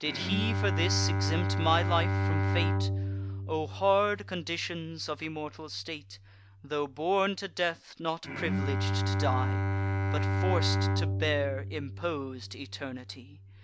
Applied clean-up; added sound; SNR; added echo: none; Bowed string instrument; -2 dB; none.